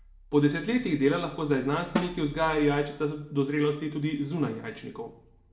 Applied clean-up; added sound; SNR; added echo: none; Snare drum; 10 dB; reverberation time 0.5 s.